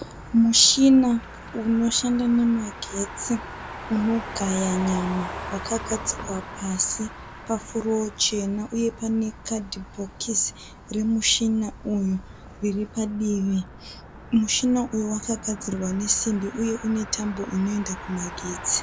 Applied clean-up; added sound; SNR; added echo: none; Motor vehicle (road); 14 dB; none.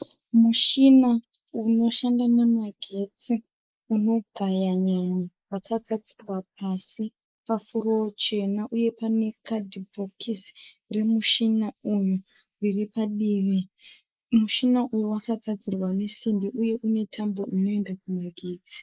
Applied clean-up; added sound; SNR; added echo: neural mask model Resemble Enhance denoiser.